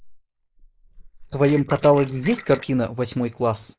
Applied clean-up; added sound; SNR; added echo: neural mask model Resemble Enhance denoiser.